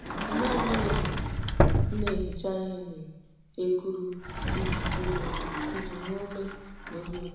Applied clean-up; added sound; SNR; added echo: none; Sliding door; -4 dB; reverberation time 1.0 s.